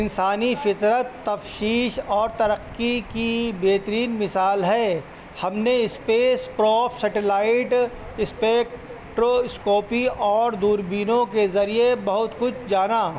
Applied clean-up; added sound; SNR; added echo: none; none; none; none.